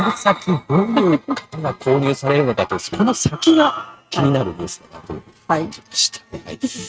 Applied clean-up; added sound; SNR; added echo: neural mask model RNNoise.